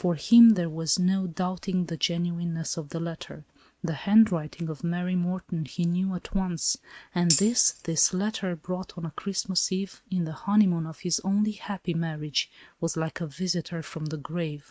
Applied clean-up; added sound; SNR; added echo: neural mask model RNNoise.